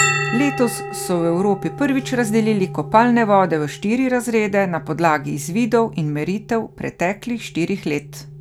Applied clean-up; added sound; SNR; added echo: none; Bell; 10 dB; none.